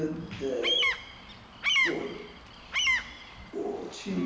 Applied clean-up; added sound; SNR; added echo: none; Bird vocalization, bird call, bird song; -4 dB; none.